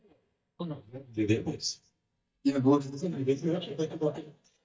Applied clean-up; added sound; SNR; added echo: neural mask model DeepFilterNet 3.